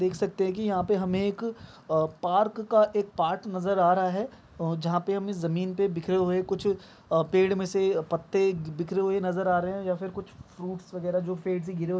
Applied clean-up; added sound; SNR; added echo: none; none; none; none.